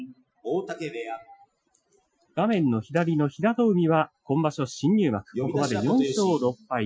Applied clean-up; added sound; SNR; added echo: classical method Wiener filter.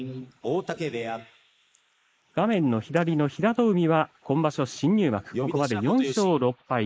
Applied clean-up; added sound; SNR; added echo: neural mask model Resemble Enhance denoiser.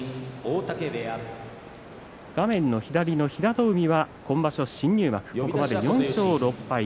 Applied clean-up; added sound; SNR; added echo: none; none; none; none.